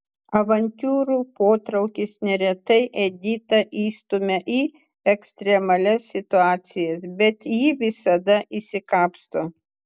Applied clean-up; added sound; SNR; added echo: none; none; none; none.